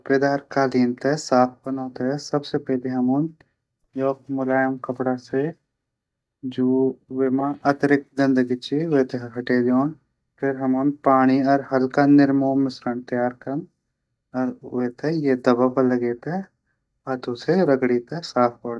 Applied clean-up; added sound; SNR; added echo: neural mask model DeepFilterNet 3.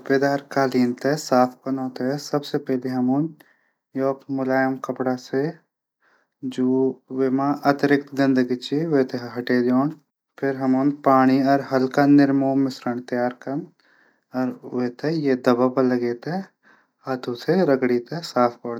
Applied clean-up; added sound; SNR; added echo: none; none; none; none.